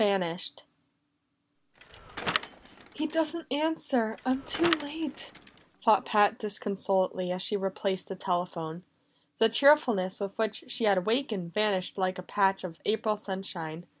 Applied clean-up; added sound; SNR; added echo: none; Bicycle; 9 dB; none.